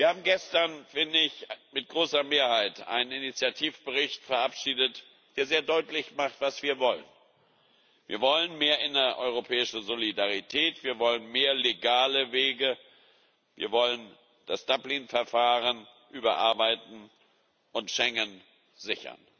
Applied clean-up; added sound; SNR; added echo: none; none; none; none.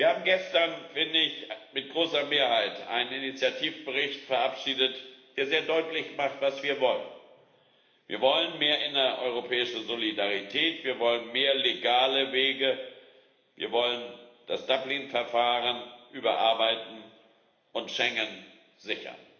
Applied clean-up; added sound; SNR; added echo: none; none; none; reverberation time 1.1 s.